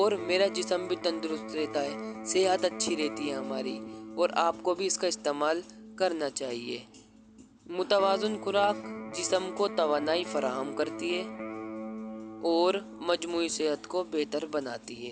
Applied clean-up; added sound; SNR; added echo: none; Electric guitar; 11 dB; none.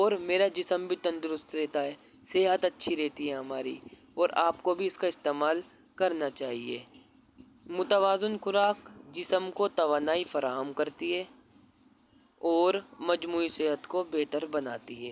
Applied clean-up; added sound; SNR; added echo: none; none; none; none.